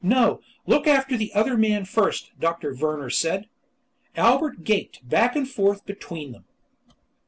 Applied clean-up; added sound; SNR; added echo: none; none; none; none.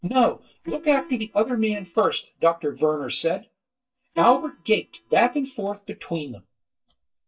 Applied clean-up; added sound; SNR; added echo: neural mask model DeepFilterNet 3.